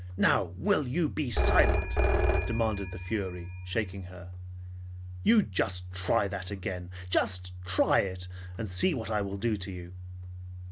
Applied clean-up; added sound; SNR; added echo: none; Telephone; -2 dB; none.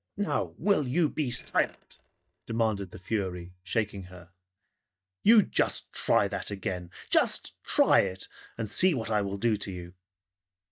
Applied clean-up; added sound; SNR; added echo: neural mask model DeepFilterNet 3.